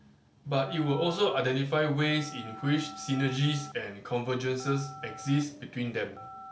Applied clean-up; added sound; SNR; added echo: none; Telephone; 17 dB; none.